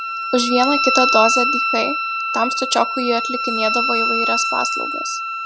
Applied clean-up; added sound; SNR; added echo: none; Wind instrument, woodwind instrument; -1 dB; none.